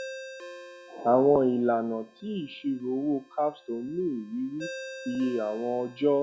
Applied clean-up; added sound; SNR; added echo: none; Ringtone; 17 dB; none.